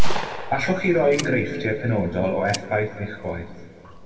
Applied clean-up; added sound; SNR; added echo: none; Gunshot, gunfire; 0 dB; reverberation time 2.0 s.